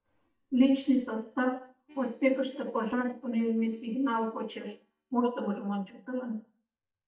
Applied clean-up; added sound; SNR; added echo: neural mask model DeepFilterNet 3.